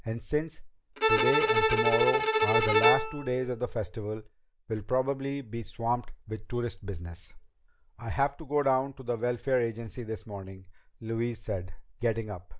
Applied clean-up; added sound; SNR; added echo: none; Bowed string instrument; -4 dB; none.